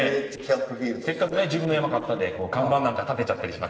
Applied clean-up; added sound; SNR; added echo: neural separator model SepFormer DNS4.